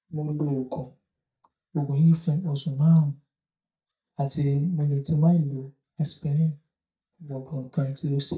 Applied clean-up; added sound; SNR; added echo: neural mask model DeepFilterNet 3.